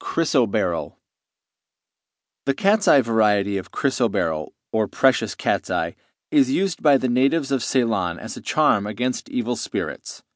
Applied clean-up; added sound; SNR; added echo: none; none; none; none.